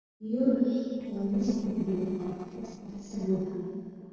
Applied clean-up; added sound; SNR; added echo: neural separator model SepFormer DNS4.